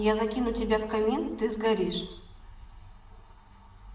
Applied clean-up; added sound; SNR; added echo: none; none; none; reverberation time 0.8 s.